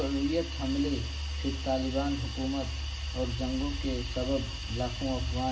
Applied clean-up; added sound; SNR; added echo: none; Hiss; 12 dB; reverberation time 0.4 s.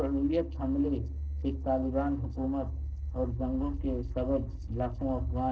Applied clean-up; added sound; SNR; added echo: neural separator model SepFormer DNS4.